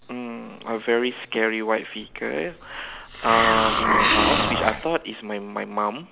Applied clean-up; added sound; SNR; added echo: none; Hiss; -2 dB; none.